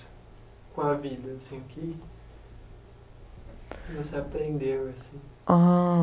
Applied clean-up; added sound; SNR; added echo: none; none; none; none.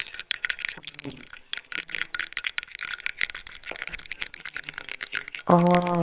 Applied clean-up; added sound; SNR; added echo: neural separator model SepFormer WHAMR!.